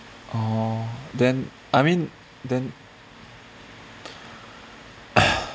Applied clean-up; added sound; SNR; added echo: none; none; none; none.